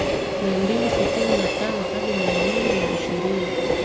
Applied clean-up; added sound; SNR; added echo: none; Train; -4 dB; none.